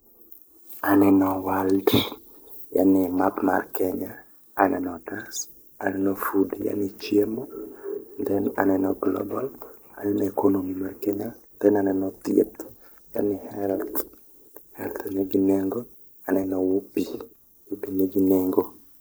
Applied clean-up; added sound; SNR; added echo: neural mask model Resemble Enhance denoiser.